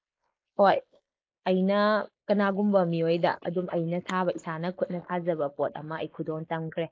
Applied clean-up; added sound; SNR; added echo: neural mask model Resemble Enhance denoiser.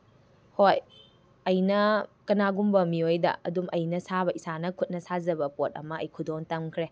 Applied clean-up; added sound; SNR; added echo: none; none; none; none.